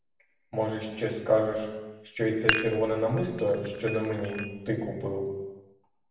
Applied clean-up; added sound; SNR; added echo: none; Dishes, pots, and pans; 5 dB; reverberation time 1.1 s.